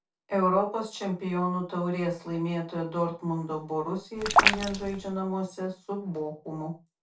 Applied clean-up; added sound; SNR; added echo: none; Raindrop; -4 dB; reverberation time 0.3 s.